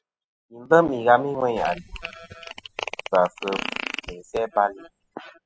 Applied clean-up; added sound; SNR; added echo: classical method spectral subtraction.